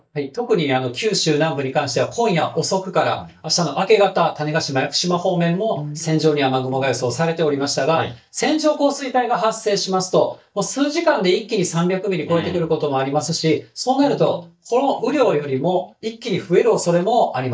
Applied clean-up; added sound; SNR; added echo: neural mask model DeepFilterNet 3.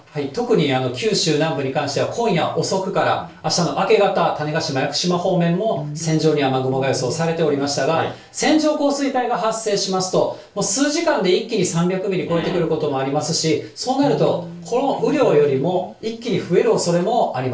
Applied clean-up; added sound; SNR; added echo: neural separator model SepFormer DNS4.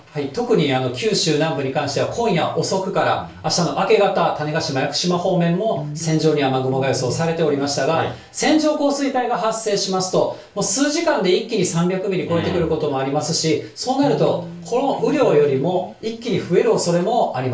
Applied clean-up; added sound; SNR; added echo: none; Electric guitar; 12 dB; reverberation time 0.3 s.